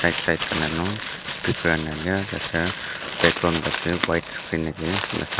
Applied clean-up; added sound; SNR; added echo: none; Crumpling, crinkling; 5 dB; none.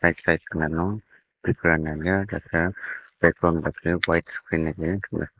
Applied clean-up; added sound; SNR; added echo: neural mask model Resemble Enhance denoiser.